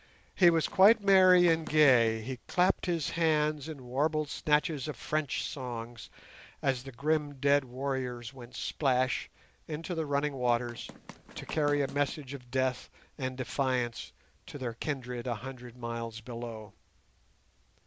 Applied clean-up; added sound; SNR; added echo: none; Run; 17 dB; none.